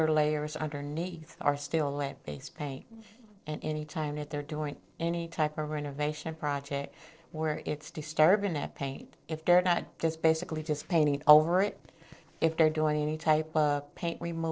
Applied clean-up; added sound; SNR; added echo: neural separator model SepFormer DNS4.